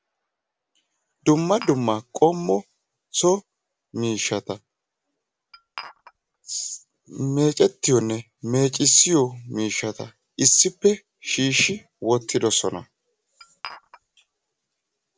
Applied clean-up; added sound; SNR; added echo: none; Glass; 19 dB; none.